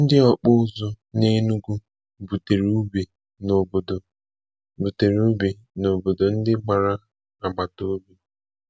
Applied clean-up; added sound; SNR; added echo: none; none; none; none.